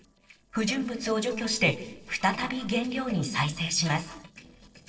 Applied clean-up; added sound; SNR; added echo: neural separator model SepFormer DNS4.